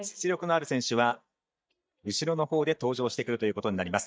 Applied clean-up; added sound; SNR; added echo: neural mask model DeepFilterNet 3.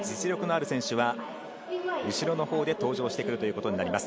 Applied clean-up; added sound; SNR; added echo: none; Wind instrument, woodwind instrument; 18 dB; none.